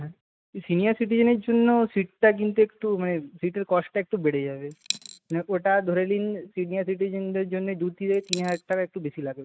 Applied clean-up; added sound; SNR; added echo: neural mask model RNNoise.